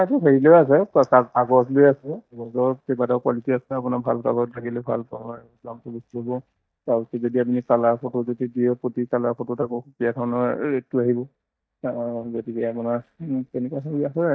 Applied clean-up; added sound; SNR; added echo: neural mask model DeepFilterNet 3.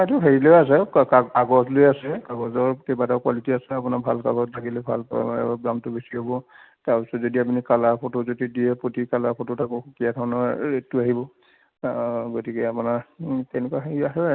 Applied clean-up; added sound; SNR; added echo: none; none; none; none.